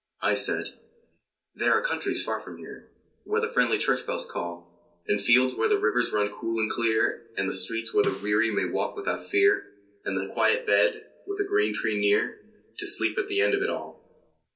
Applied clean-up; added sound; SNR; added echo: none; Snare drum; 17 dB; reverberation time 0.3 s.